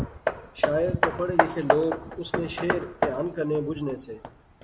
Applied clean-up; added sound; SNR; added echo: none; Hammer; 0 dB; none.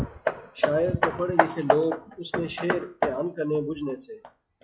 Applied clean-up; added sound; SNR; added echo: classical method log-MMSE.